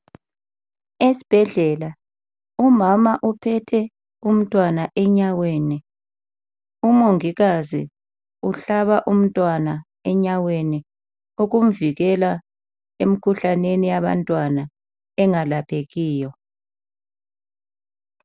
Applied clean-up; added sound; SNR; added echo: none; none; none; none.